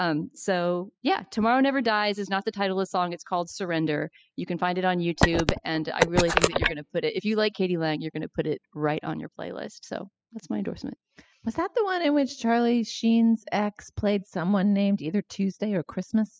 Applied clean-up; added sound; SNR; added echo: classical method spectral subtraction.